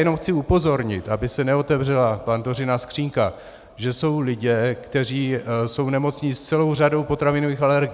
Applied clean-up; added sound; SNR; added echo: none; none; none; none.